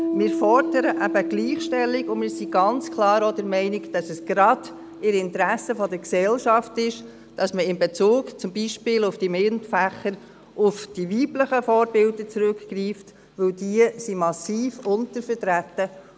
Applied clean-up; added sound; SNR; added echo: none; Piano; 11 dB; none.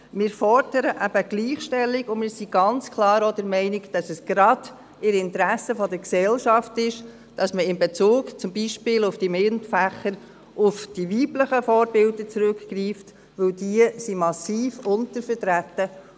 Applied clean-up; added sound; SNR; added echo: none; none; none; none.